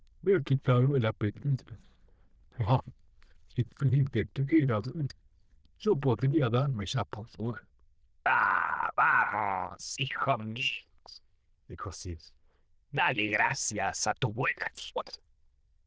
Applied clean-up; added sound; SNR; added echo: neural diffusion model UNIVERSE++.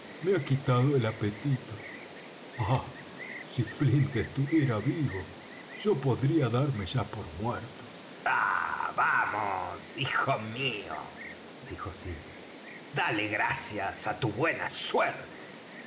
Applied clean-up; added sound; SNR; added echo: none; Insect; 13 dB; none.